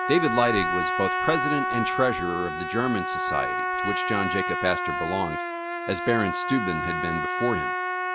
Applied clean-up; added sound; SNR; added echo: none; Trumpet; 0 dB; none.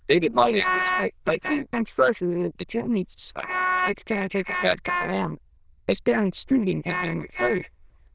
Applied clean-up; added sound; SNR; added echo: neural diffusion model UNIVERSE++.